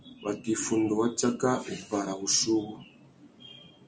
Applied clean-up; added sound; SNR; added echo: none; none; none; none.